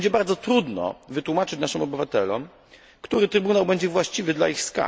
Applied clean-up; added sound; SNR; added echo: none; none; none; none.